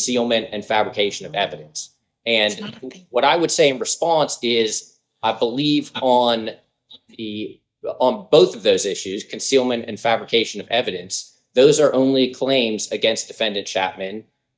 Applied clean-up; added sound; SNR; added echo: neural mask model DeepFilterNet 3.